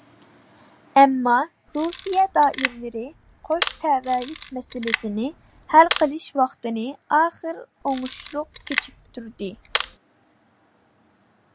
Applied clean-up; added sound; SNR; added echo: none; Camera; 9 dB; none.